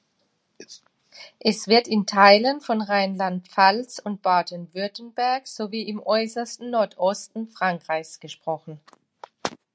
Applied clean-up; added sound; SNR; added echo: none; none; none; none.